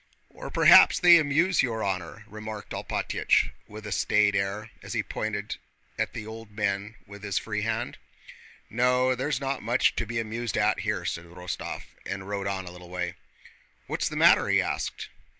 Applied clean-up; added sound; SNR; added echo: none; none; none; none.